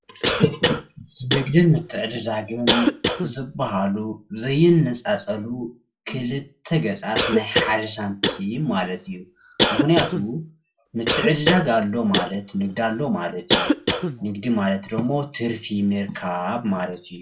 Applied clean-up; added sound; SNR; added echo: none; Cough; 1 dB; reverberation time 0.2 s.